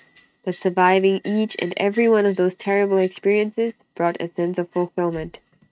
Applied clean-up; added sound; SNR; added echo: neural mask model RNNoise.